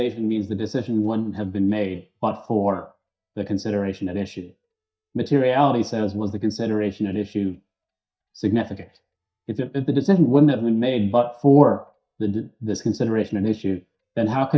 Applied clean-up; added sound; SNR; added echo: neural mask model DeepFilterNet 3.